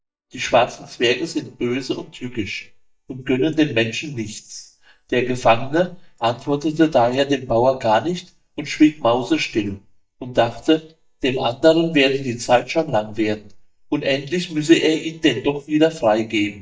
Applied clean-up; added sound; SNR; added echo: neural mask model DeepFilterNet 3.